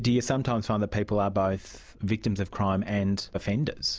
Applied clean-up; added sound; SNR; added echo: none; none; none; none.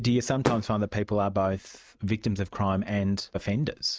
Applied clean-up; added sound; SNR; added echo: neural mask model RNNoise.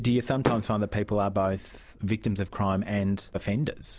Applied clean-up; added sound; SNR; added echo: none; Fireworks; 12 dB; none.